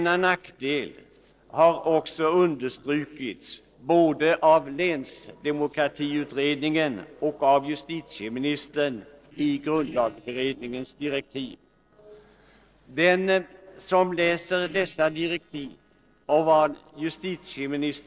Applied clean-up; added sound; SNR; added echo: neural separator model SepFormer DNS4.